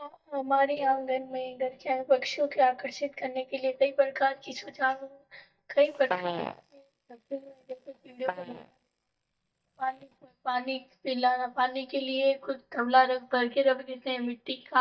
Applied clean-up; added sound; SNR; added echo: neural mask model DeepFilterNet 3.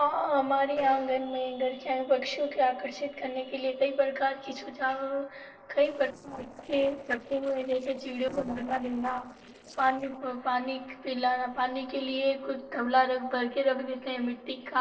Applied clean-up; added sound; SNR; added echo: neural separator model SepFormer DNS4.